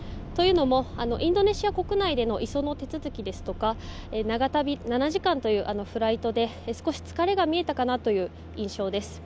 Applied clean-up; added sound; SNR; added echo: none; Thunder / Explosion; 15 dB; none.